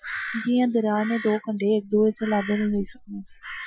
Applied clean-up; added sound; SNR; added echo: classical method Wiener filter.